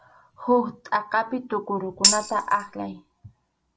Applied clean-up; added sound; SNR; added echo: none; Tambourine; -2 dB; none.